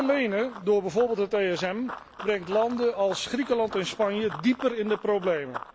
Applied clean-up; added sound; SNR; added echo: none; Run; 15 dB; none.